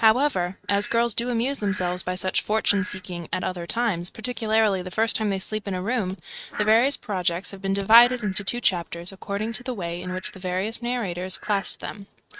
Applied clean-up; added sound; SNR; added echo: neural mask model RNNoise.